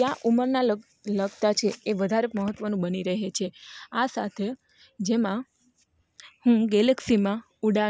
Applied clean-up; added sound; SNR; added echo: none; none; none; none.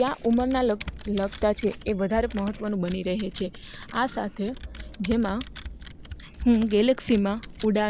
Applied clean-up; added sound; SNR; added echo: none; Computer keyboard; 13 dB; none.